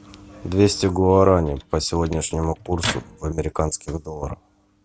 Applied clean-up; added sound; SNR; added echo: none; Microwave oven; 12 dB; none.